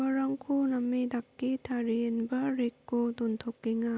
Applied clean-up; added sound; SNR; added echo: none; none; none; none.